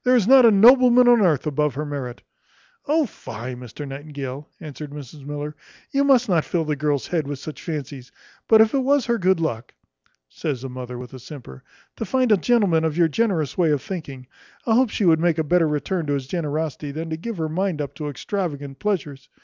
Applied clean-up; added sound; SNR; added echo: none; none; none; none.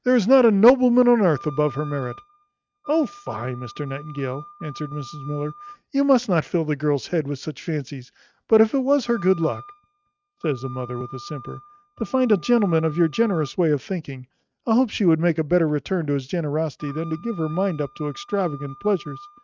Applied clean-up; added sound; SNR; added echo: neural mask model RNNoise.